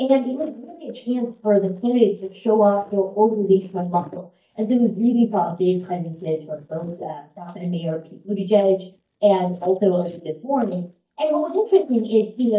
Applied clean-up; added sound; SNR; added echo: neural mask model DeepFilterNet 3.